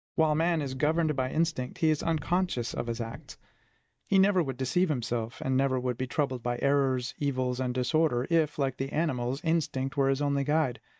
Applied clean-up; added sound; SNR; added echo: neural mask model DeepFilterNet 3.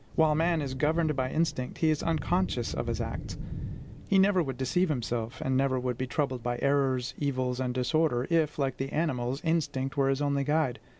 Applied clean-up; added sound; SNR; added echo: none; Thunder / Rain; 13 dB; none.